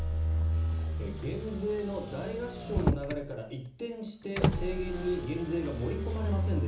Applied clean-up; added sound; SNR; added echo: none; Motor vehicle (road); -3 dB; reverberation time 1.2 s.